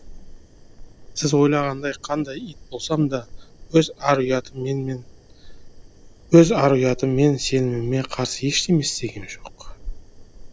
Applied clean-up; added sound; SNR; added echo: none; Fire; 17 dB; none.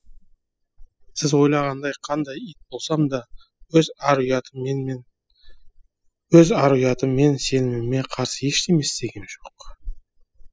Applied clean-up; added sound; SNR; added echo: classical method spectral subtraction.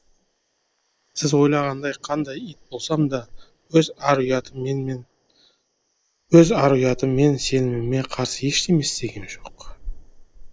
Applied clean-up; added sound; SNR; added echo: neural mask model Resemble Enhance denoiser.